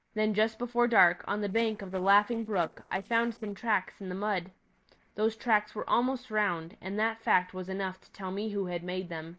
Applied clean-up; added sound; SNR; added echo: neural separator model SepFormer DNS4.